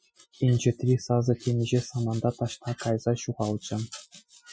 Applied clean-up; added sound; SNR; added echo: classical method Wiener filter.